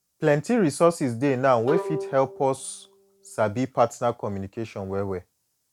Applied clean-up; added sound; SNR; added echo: none; Bowed string instrument; 11 dB; none.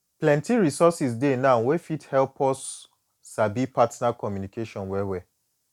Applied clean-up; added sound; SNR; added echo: none; none; none; none.